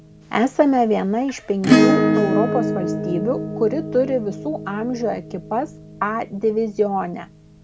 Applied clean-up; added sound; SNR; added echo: none; Acoustic guitar / Strum; 1 dB; none.